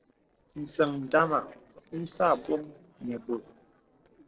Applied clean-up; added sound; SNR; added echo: neural separator model SepFormer DNS4.